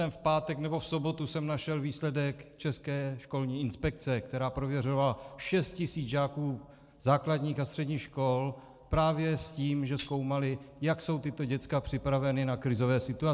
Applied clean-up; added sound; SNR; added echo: neural separator model SepFormer DNS4.